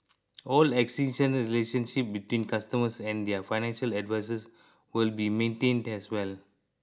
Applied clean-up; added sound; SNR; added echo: none; none; none; none.